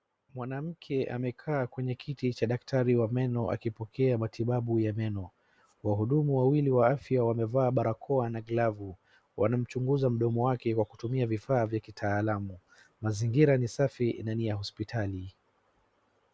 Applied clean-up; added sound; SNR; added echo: none; none; none; none.